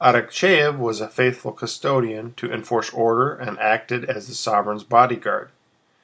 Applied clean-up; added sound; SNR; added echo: none; none; none; none.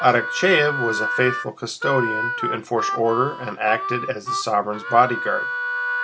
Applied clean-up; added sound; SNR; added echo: none; Harmonica; 5 dB; none.